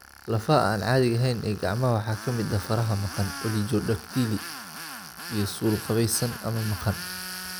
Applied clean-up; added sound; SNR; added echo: none; Tools; 12 dB; none.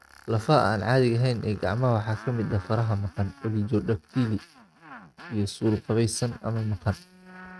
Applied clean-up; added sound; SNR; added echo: neural mask model RNNoise.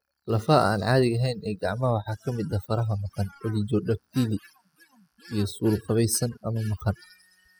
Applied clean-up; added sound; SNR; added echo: classical method spectral subtraction.